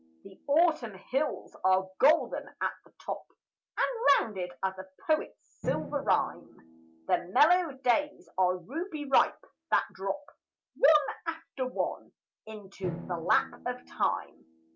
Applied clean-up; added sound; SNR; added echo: none; Drum; 19 dB; none.